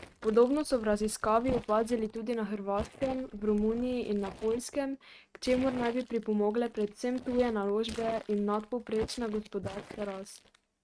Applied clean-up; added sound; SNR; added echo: neural mask model RNNoise.